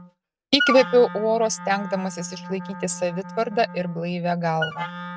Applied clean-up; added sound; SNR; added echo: neural mask model RNNoise.